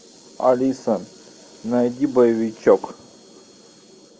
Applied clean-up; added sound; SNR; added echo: none; none; none; none.